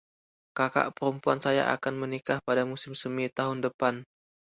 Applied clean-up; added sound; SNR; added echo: none; none; none; none.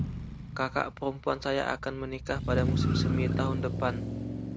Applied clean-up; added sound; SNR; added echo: none; Motor vehicle (road); -2 dB; none.